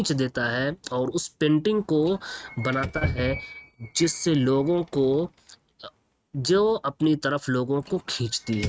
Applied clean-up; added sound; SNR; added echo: neural mask model RNNoise.